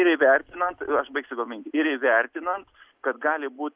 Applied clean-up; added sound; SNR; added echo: none; none; none; none.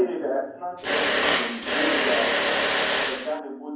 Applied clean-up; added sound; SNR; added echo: none; Mechanisms; -4 dB; reverberation time 0.9 s.